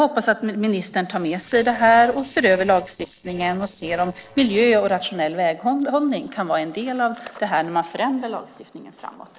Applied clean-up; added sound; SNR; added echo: neural separator model SepFormer DNS4.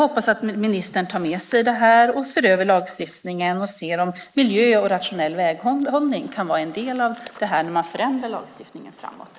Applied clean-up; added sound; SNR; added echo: neural mask model Resemble Enhance denoiser.